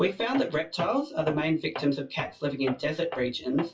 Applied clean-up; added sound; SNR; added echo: classical method WPE with log-MMSE.